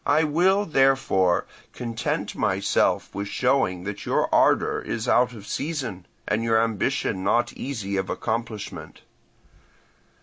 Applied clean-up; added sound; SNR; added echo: none; none; none; none.